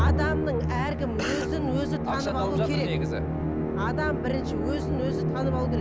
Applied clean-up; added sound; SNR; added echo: none; Musical instrument; -4 dB; none.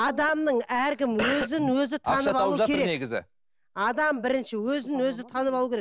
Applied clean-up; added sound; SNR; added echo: none; none; none; none.